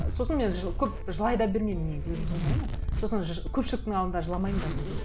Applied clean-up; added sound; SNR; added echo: none; Zipper (clothing); 1 dB; none.